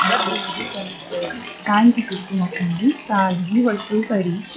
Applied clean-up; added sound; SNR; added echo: classical method log-MMSE.